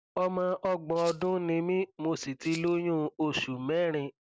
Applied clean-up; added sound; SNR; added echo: none; Rattle (instrument); 18 dB; none.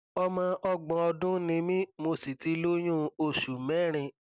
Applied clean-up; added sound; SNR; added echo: none; none; none; none.